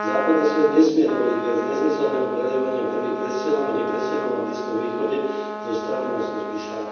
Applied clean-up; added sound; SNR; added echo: none; Trumpet; 7 dB; reverberation time 1.1 s.